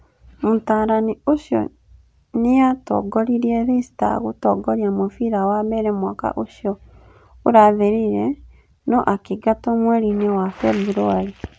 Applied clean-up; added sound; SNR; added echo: none; none; none; none.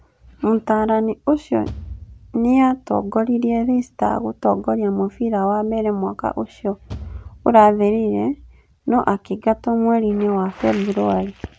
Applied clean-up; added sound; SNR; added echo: none; Bass drum / Thump, thud; 17 dB; none.